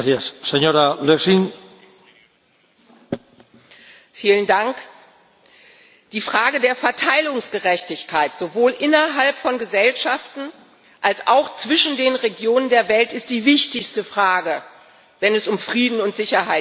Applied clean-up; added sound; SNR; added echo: none; none; none; none.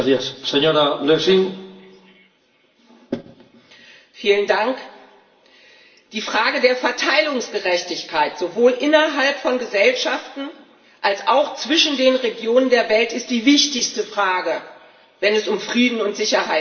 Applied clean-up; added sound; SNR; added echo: none; none; none; reverberation time 0.8 s.